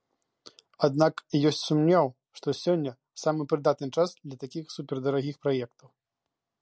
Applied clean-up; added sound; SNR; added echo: none; none; none; none.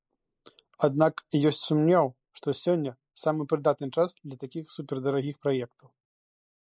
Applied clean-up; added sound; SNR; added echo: neural mask model Resemble Enhance denoiser.